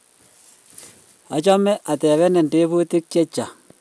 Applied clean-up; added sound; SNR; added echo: none; none; none; none.